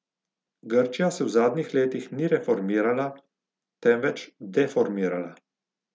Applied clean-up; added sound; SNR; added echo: none; none; none; none.